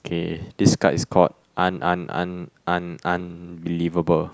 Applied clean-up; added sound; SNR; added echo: none; none; none; none.